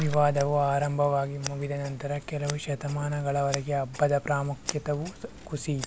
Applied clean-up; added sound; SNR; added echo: none; Scissors; 15 dB; none.